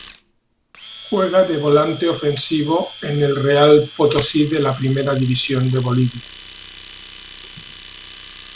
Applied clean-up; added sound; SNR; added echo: none; Domestic sounds, home sounds; 18 dB; none.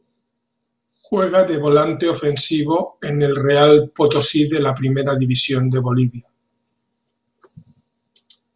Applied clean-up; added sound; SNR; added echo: none; none; none; none.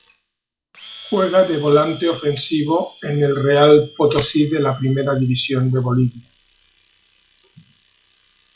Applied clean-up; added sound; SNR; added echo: classical method log-MMSE.